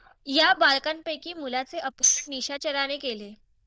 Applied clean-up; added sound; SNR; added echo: neural diffusion model UNIVERSE++.